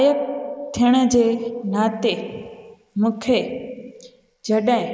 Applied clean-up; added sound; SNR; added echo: neural mask model Resemble Enhance denoiser.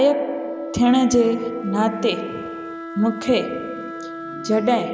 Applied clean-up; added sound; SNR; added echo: none; Wind instrument, woodwind instrument; 11 dB; none.